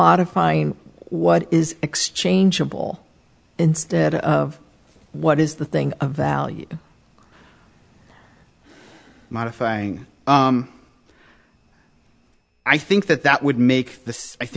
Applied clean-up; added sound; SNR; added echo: none; none; none; none.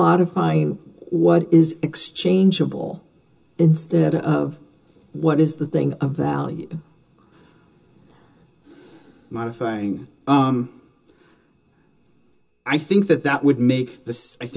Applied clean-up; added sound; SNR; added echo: none; none; none; reverberation time 0.2 s.